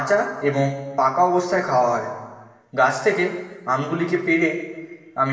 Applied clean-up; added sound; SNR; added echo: none; none; none; reverberation time 1.4 s.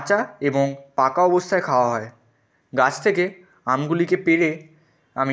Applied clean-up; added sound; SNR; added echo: none; none; none; none.